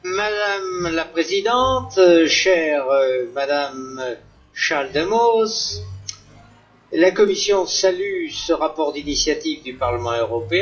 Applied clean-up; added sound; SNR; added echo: classical method WPE with log-MMSE.